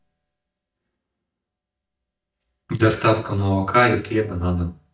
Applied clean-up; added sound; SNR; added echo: neural mask model DeepFilterNet 3.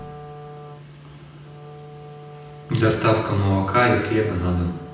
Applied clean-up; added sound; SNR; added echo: none; Wind instrument, woodwind instrument; 17 dB; reverberation time 0.9 s.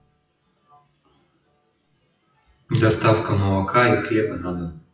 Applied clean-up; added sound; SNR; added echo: classical method WPE with log-MMSE.